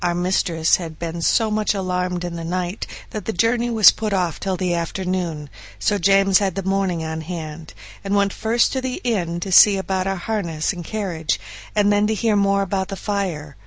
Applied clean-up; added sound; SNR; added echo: none; none; none; none.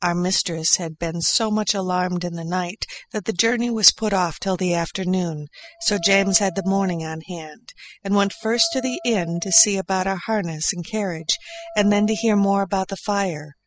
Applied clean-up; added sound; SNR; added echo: classical method spectral subtraction.